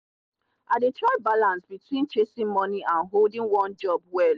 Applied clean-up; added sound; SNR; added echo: none; none; none; none.